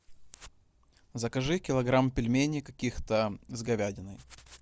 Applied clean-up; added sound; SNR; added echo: none; none; none; none.